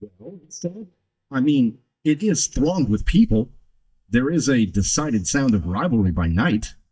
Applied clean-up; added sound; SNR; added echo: neural mask model DeepFilterNet 3.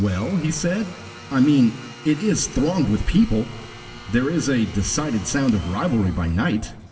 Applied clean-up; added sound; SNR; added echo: none; Domestic sounds, home sounds; 19 dB; reverberation time 3.0 s.